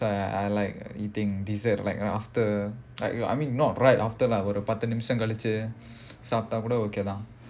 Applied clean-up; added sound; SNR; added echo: none; none; none; none.